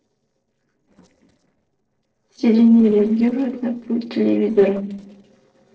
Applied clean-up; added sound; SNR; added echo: neural separator model SepFormer DNS4.